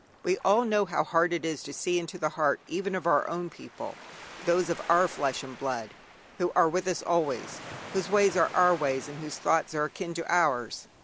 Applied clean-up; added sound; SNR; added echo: none; Waves, surf; 18 dB; none.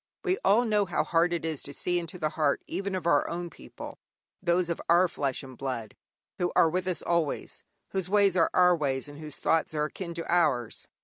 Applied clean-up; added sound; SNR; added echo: none; none; none; none.